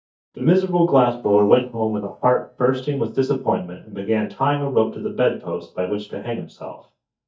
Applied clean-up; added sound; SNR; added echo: neural mask model DeepFilterNet 3.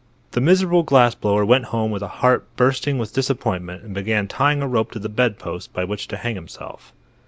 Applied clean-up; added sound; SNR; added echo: none; none; none; none.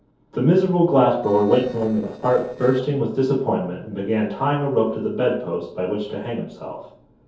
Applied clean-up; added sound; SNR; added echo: neural separator model SepFormer DNS4.